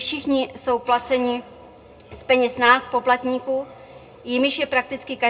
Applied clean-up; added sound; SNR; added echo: none; none; none; reverberation time 0.2 s.